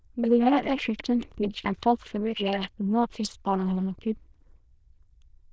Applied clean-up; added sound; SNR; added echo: neural diffusion model UNIVERSE++.